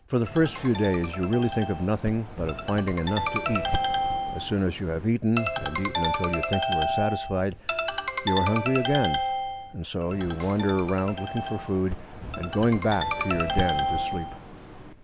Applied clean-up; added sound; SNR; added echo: none; Ringtone; 3 dB; none.